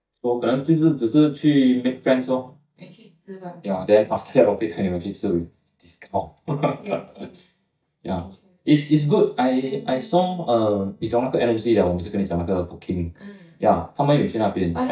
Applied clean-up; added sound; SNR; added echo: neural mask model DeepFilterNet 3.